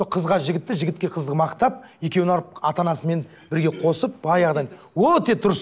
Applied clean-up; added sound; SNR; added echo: none; none; none; none.